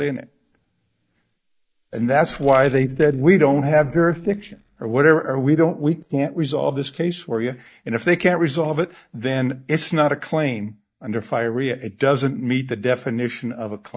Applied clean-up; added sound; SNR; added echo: neural mask model DeepFilterNet 3.